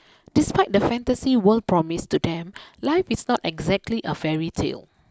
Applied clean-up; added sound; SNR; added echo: none; none; none; none.